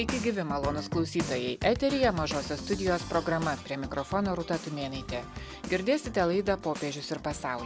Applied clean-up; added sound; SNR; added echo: none; none; none; none.